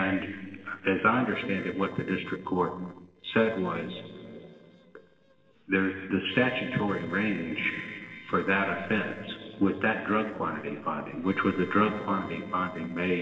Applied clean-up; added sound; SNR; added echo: neural separator model SepFormer DNS4.